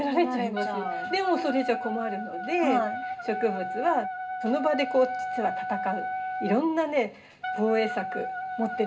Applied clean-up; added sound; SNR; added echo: none; Wind instrument, woodwind instrument; 6 dB; reverberation time 0.2 s.